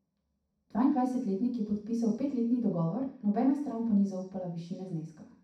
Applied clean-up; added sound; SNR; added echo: none; none; none; reverberation time 0.6 s.